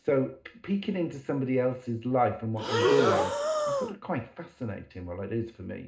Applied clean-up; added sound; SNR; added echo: none; Breathing; -5 dB; reverberation time 0.2 s.